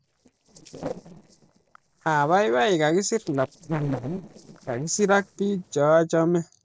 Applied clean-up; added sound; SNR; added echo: neural separator model SepFormer DNS4.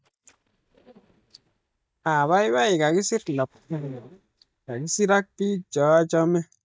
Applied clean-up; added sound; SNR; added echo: neural mask model DeepFilterNet 3.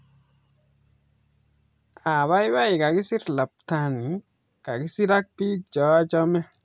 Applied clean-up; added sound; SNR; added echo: none; none; none; none.